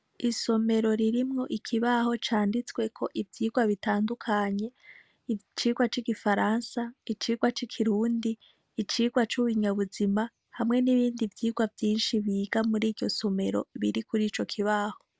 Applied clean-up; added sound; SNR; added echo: none; none; none; none.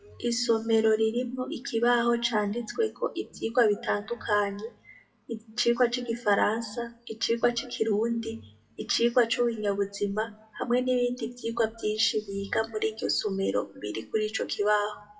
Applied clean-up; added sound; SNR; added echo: classical method WPE with log-MMSE.